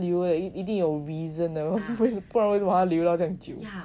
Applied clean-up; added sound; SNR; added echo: none; none; none; none.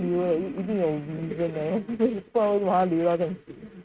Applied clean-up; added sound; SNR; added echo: neural mask model RNNoise.